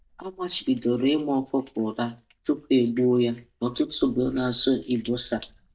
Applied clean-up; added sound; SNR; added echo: neural mask model DeepFilterNet 3.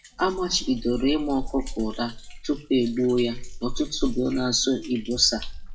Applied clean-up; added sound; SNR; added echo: classical method WPE with log-MMSE.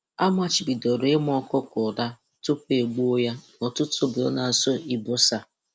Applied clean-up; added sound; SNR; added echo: none; none; none; none.